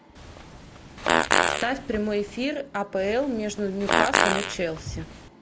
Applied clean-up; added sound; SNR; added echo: none; Fart; -2 dB; none.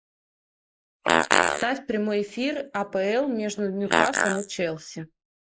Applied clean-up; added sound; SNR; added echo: neural mask model Resemble Enhance denoiser.